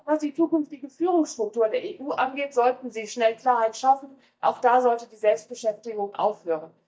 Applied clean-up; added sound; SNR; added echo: neural mask model DeepFilterNet 3.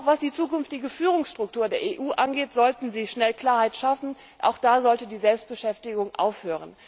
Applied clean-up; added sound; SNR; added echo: none; none; none; none.